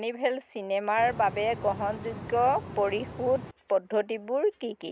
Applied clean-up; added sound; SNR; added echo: none; Boat, Water vehicle; 12 dB; none.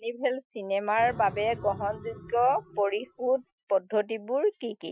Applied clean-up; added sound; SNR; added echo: classical method Wiener filter.